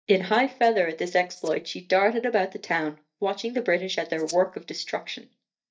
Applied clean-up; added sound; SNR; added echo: neural mask model DeepFilterNet 3.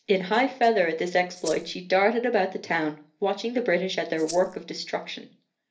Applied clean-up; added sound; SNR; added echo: none; Rattle (instrument); 15 dB; reverberation time 0.3 s.